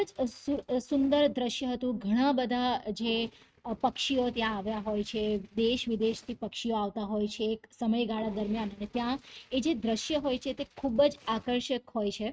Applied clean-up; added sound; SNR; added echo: neural mask model RNNoise.